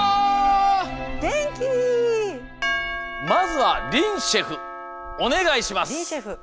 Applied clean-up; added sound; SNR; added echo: none; Thunder / Rain; 18 dB; none.